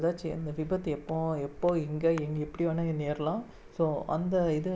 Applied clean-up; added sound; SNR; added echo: none; none; none; none.